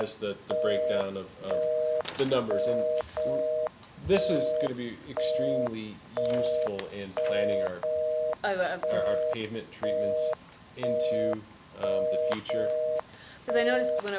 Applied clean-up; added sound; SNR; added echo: none; Telephone; -4 dB; none.